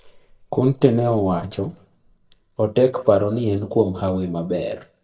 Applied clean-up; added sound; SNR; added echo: neural mask model DeepFilterNet 3.